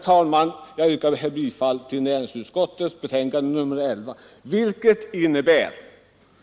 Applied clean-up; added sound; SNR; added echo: none; none; none; none.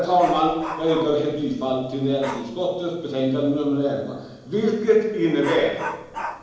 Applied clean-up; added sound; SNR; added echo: none; Dog; 14 dB; reverberation time 1.0 s.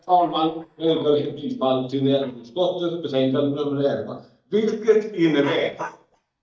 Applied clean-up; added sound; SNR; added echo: neural mask model DeepFilterNet 3.